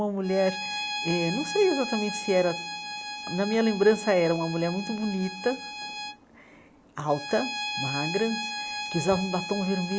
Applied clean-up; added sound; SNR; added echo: none; Bowed string instrument; 7 dB; none.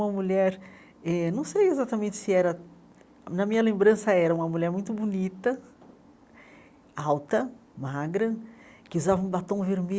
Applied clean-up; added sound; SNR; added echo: none; none; none; none.